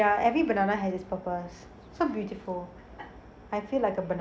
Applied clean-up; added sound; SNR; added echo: none; none; none; none.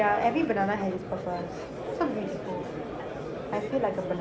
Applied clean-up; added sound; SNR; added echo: none; Crowd; 5 dB; none.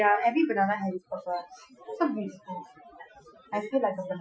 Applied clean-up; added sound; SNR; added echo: classical method Wiener filter.